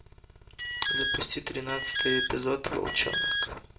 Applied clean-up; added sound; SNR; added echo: none; Alarm; -1 dB; reverberation time 0.5 s.